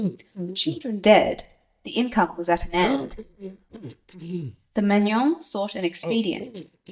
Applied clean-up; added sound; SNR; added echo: neural mask model DeepFilterNet 3.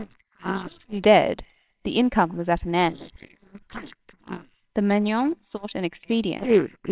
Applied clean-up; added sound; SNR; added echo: neural separator model SepFormer WHAMR!.